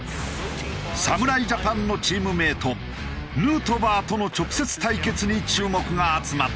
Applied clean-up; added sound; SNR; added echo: none; none; none; none.